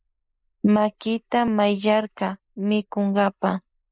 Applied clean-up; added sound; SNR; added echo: neural mask model Resemble Enhance denoiser.